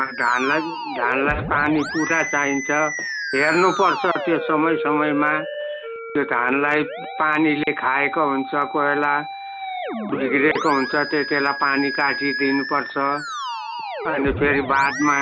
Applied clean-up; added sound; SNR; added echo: none; Musical instrument; 7 dB; none.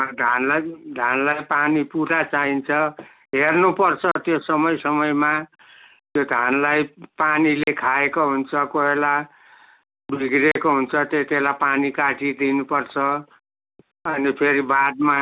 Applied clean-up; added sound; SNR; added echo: none; none; none; none.